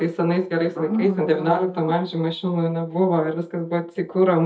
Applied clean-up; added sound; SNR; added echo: neural mask model DeepFilterNet 3.